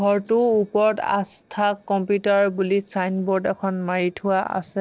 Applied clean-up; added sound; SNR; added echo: neural separator model SepFormer DNS4.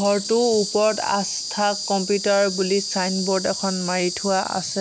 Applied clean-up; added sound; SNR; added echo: none; Insect; 8 dB; none.